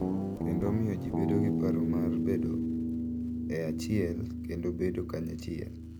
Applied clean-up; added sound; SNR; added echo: none; Guitar; -2 dB; none.